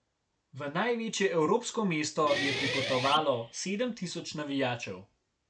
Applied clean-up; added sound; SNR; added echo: none; Guitar; 4 dB; none.